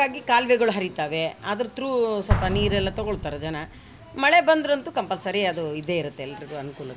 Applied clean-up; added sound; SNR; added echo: none; Explosion; 9 dB; none.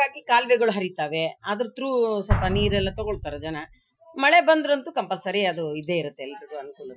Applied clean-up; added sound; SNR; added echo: classical method Wiener filter.